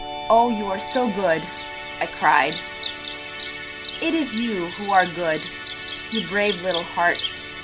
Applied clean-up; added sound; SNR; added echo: none; Bird vocalization, bird call, bird song + Musical instrument; 8 dB; none.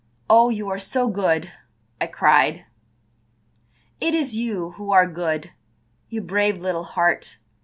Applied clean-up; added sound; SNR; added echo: none; none; none; none.